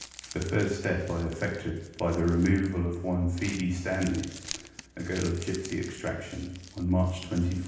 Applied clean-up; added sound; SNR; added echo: none; Crumpling, crinkling; 17 dB; reverberation time 0.9 s.